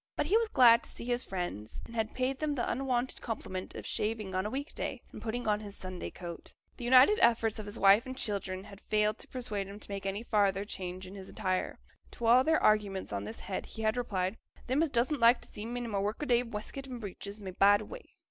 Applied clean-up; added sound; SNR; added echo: none; none; none; none.